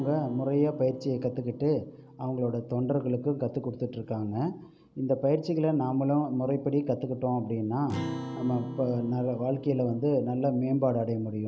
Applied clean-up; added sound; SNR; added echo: none; Acoustic guitar; 15 dB; none.